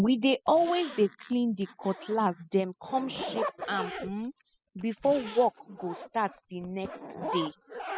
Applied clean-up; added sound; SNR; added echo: classical method spectral subtraction.